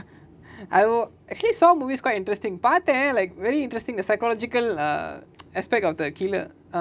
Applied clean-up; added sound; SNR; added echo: none; none; none; none.